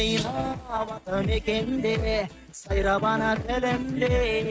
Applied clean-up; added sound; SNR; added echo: neural mask model RNNoise.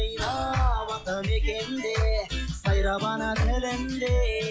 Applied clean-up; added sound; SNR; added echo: classical method log-MMSE.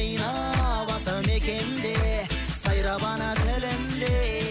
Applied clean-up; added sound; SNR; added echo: none; none; none; none.